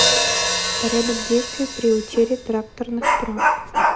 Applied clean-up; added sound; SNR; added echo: none; Hi-hat + Dog; -2 dB; none.